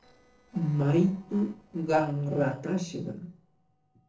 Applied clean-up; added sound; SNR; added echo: neural separator model SepFormer DNS4.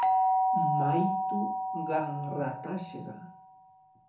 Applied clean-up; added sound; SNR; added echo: none; Doorbell; -5 dB; reverberation time 0.6 s.